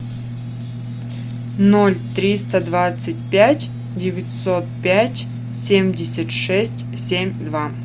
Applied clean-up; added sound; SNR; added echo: none; none; none; none.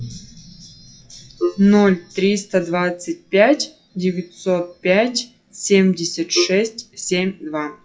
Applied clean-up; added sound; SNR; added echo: classical method WPE with log-MMSE.